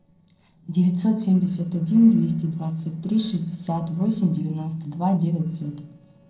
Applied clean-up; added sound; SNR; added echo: neural separator model SepFormer DNS4.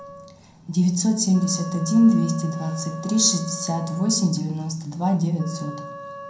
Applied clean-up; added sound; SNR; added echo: none; Wind instrument, woodwind instrument; 16 dB; reverberation time 0.6 s.